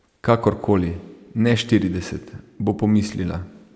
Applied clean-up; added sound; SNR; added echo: none; none; none; none.